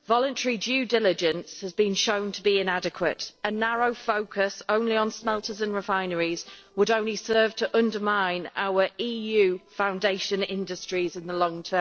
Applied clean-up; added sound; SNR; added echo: neural separator model SepFormer DNS4.